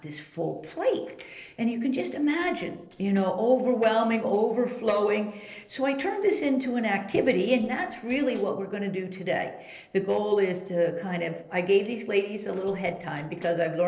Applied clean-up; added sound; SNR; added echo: neural separator model SepFormer DNS4.